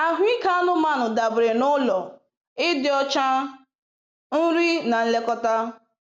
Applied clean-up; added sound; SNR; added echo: none; none; none; none.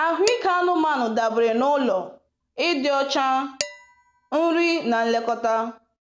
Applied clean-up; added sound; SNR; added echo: none; Dishes, pots, and pans; 16 dB; none.